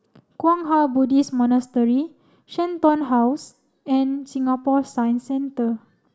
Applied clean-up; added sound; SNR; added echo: none; none; none; none.